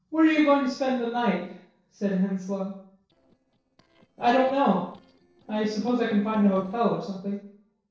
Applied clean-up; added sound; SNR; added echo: neural separator model SepFormer DNS4.